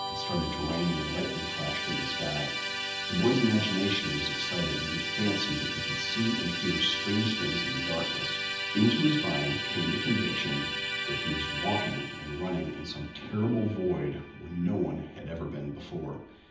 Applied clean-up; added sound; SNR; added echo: none; Musical instrument; 3 dB; reverberation time 0.8 s.